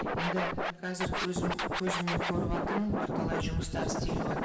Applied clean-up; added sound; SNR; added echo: none; Scratching (performance technique); -3 dB; reverberation time 2.3 s.